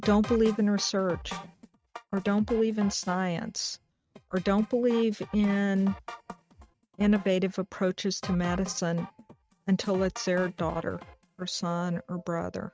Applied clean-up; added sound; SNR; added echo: neural mask model RNNoise.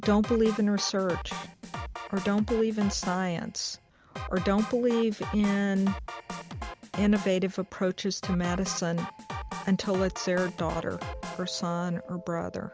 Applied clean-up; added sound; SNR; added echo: none; Drum kit; 10 dB; none.